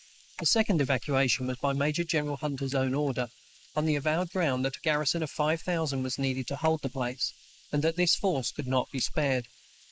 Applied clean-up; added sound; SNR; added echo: neural mask model Resemble Enhance denoiser.